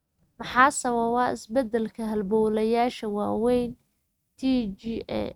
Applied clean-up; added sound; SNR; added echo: neural mask model RNNoise.